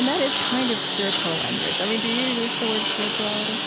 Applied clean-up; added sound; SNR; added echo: none; Engine; -3 dB; none.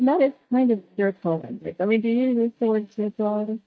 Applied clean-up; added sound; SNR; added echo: neural mask model DeepFilterNet 3.